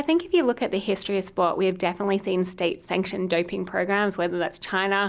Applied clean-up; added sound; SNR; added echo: none; none; none; none.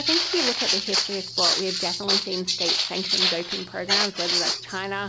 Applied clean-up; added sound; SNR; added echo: none; Walk, footsteps; -5 dB; none.